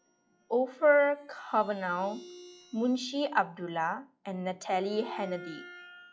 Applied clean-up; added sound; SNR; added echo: classical method log-MMSE.